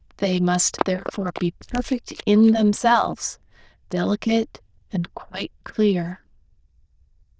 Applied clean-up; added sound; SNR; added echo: neural diffusion model UNIVERSE++.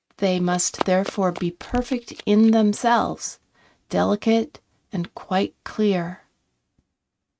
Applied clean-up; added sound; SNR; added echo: neural mask model RNNoise.